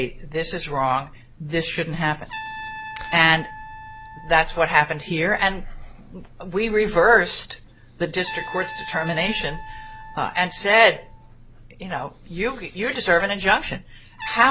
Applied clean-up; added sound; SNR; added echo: none; Trumpet; 17 dB; none.